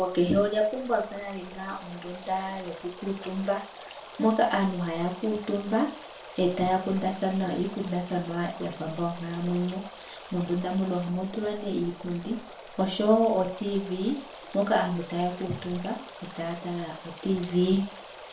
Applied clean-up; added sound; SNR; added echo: none; Stream; 16 dB; reverberation time 0.3 s.